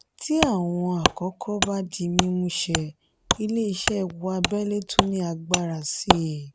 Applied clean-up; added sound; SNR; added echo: none; Wood; 2 dB; none.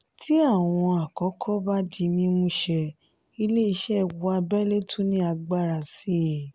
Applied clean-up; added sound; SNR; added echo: none; none; none; none.